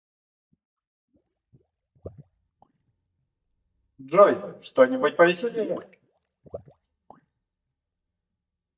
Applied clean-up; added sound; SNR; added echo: neural mask model DeepFilterNet 3.